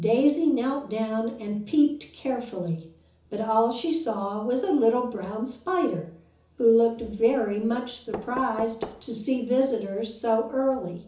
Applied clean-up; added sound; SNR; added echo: none; Knock; 16 dB; reverberation time 0.7 s.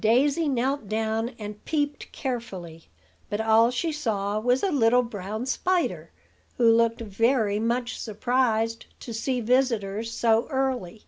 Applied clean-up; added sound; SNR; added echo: none; none; none; none.